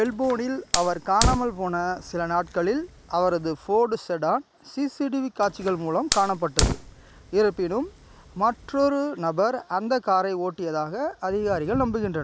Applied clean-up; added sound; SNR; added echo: none; Fire; 6 dB; none.